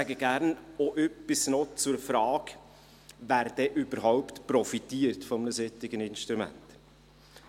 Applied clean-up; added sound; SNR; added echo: none; none; none; none.